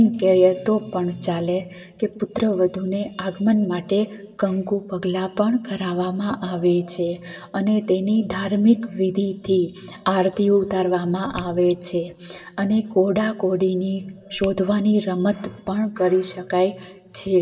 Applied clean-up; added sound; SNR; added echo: none; Finger snapping; 19 dB; reverberation time 2.2 s.